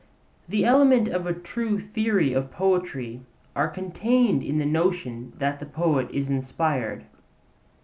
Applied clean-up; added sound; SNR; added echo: none; none; none; none.